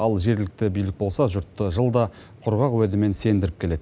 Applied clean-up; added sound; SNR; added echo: none; none; none; none.